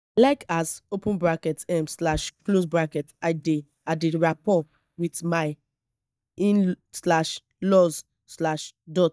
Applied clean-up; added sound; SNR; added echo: neural mask model DeepFilterNet 3.